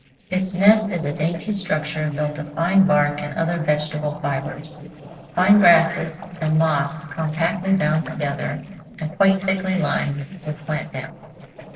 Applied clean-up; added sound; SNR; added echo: neural separator model SepFormer DNS4.